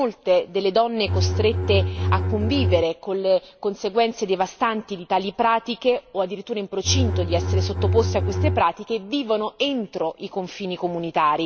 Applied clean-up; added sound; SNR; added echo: none; Bowed string instrument; -1 dB; none.